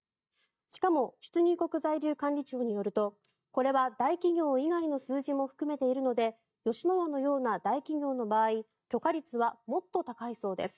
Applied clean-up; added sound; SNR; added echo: neural mask model DeepFilterNet 3.